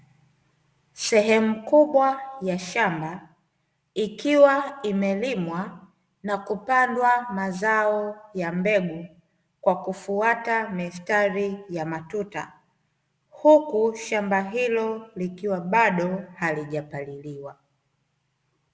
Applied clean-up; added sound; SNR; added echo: none; none; none; none.